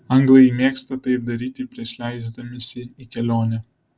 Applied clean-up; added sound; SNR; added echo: none; none; none; none.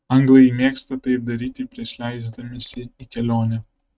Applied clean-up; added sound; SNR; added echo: neural mask model RNNoise.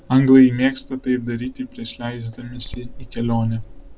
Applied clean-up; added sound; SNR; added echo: none; Cricket; 16 dB; none.